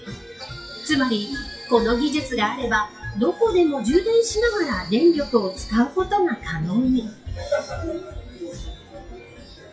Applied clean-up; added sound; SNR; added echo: classical method WPE with log-MMSE.